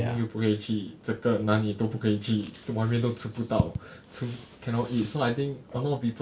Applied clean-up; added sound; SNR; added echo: none; none; none; none.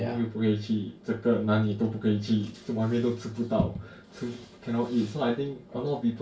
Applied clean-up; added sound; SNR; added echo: none; none; none; reverberation time 0.2 s.